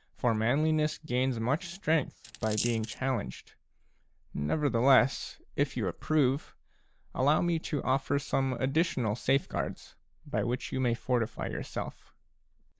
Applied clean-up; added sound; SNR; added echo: neural mask model Resemble Enhance denoiser.